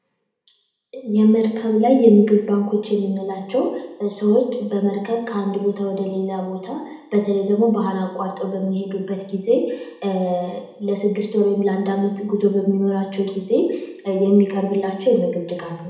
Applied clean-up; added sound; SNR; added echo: none; none; none; reverberation time 0.8 s.